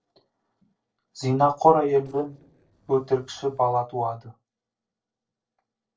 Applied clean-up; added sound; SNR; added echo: neural separator model SepFormer DNS4.